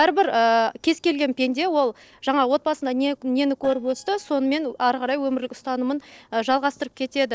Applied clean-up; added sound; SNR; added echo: neural separator model SepFormer DNS4.